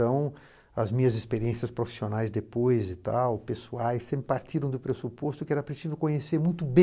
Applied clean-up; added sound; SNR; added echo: none; none; none; none.